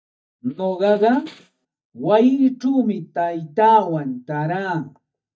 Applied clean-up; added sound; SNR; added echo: neural mask model DeepFilterNet 3.